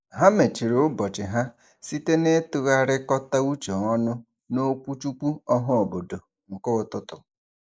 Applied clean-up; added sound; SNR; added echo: neural mask model Resemble Enhance denoiser.